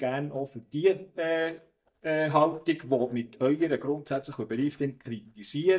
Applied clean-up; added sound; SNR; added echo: neural mask model DeepFilterNet 3.